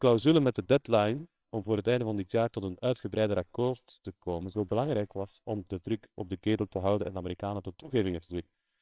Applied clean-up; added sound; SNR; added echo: neural separator model SepFormer WHAMR!.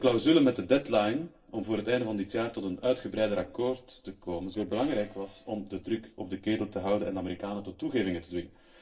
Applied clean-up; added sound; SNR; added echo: neural separator model SepFormer DNS4.